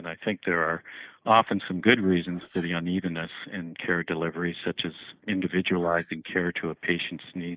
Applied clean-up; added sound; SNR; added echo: neural mask model Resemble Enhance denoiser.